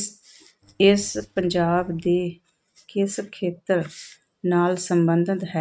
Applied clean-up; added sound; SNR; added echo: neural mask model RNNoise.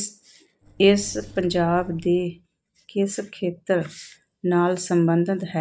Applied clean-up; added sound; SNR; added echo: neural mask model DeepFilterNet 3.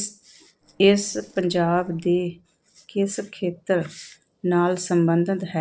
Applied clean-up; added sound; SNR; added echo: neural separator model SepFormer DNS4.